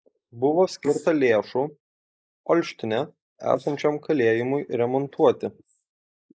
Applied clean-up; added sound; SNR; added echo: neural mask model Resemble Enhance denoiser.